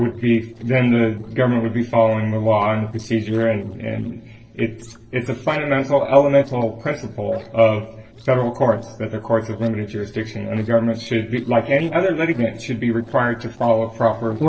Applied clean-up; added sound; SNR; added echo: neural separator model SepFormer DNS4.